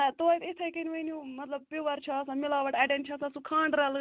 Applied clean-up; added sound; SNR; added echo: none; none; none; none.